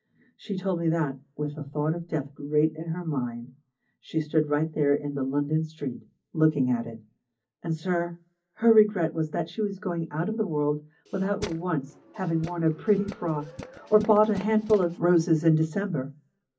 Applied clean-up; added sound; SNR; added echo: none; Tools; 16 dB; reverberation time 0.4 s.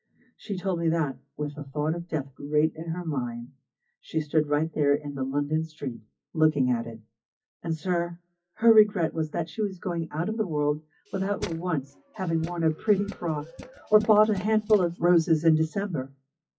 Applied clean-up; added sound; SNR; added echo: classical method WPE with log-MMSE.